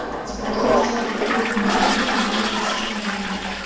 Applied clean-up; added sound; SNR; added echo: none; Toilet flush; -4 dB; reverberation time 2.1 s.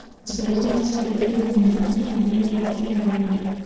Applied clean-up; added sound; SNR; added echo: neural separator model SepFormer DNS4.